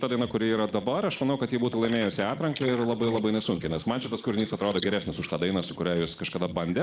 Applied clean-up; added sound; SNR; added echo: neural mask model Resemble Enhance denoiser.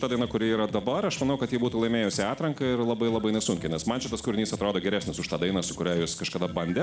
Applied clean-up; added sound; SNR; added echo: none; none; none; none.